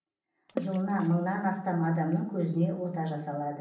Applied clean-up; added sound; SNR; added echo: none; Water / Splash, splatter; 15 dB; reverberation time 0.6 s.